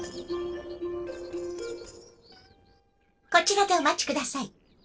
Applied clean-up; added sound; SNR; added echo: neural separator model SepFormer DNS4.